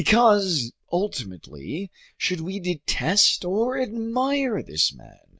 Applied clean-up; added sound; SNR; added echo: none; none; none; none.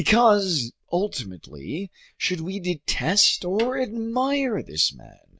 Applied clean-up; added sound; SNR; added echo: none; Snare drum + Chink, clink; 17 dB; none.